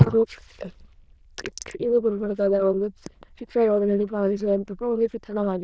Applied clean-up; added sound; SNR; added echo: neural diffusion model UNIVERSE++.